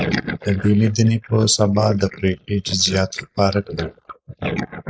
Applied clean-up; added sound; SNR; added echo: neural mask model Resemble Enhance denoiser.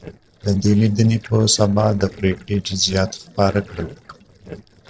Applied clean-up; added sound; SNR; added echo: neural separator model SepFormer DNS4.